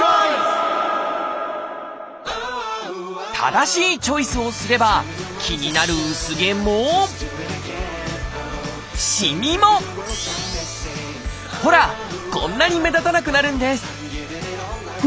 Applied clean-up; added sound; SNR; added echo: none; none; none; none.